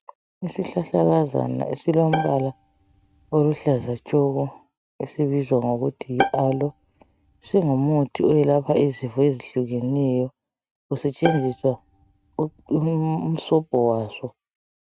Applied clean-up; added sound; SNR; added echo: neural mask model RNNoise.